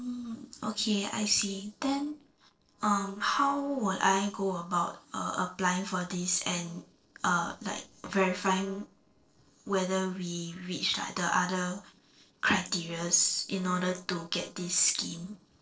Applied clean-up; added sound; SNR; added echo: neural separator model SepFormer DNS4.